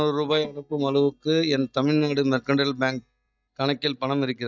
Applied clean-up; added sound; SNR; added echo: neural mask model DeepFilterNet 3.